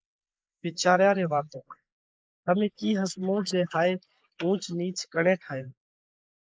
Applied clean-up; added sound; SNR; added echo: neural mask model Resemble Enhance denoiser.